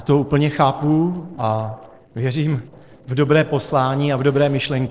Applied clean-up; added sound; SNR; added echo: neural separator model SepFormer DNS4.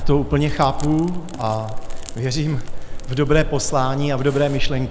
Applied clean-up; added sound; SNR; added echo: none; Crackle; 3 dB; none.